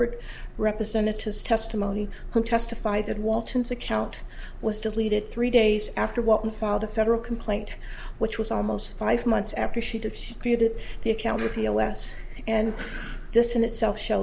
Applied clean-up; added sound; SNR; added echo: none; none; none; none.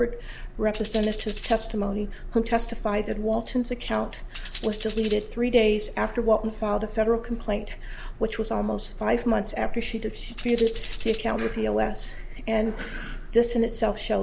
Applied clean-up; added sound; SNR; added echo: none; Tambourine; 7 dB; none.